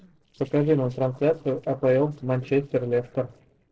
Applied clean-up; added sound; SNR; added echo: neural separator model SepFormer DNS4.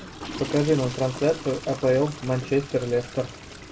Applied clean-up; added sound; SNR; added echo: none; Toilet flush / Water; 14 dB; reverberation time 0.2 s.